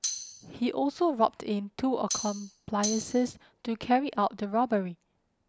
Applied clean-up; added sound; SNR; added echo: none; Tambourine; 7 dB; none.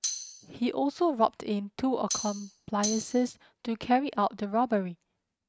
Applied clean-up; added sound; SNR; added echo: neural mask model RNNoise.